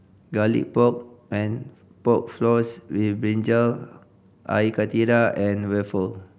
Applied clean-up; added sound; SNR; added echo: none; none; none; none.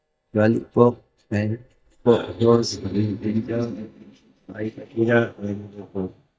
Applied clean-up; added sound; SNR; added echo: neural mask model DeepFilterNet 3.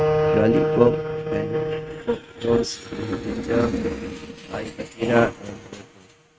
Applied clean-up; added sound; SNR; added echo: neural mask model RNNoise.